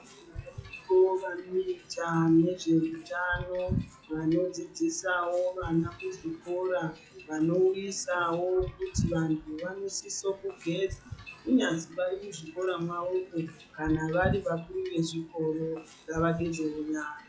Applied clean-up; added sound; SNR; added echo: classical method log-MMSE.